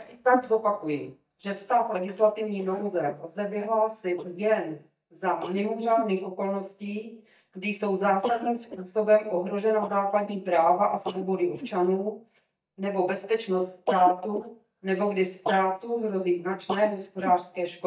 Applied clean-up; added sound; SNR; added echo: neural mask model DeepFilterNet 3.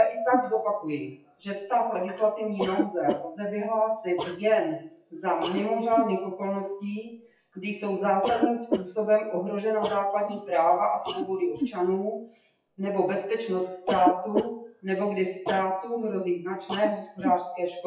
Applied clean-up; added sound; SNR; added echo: classical method WPE with log-MMSE.